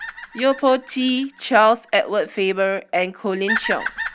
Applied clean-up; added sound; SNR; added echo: none; Bird vocalization, bird call, bird song; 11 dB; none.